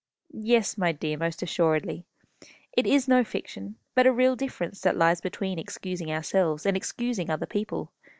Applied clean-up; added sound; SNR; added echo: none; none; none; none.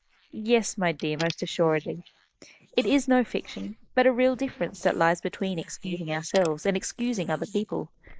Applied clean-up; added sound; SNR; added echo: neural mask model Resemble Enhance denoiser.